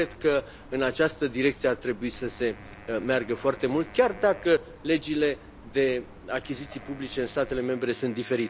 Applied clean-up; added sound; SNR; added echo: none; Wind instrument, woodwind instrument + Chirp, tweet; 18 dB; none.